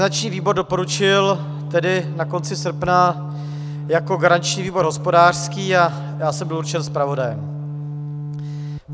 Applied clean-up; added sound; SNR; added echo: none; Organ; 7 dB; none.